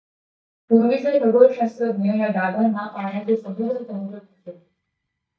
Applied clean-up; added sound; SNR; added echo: neural mask model DeepFilterNet 3.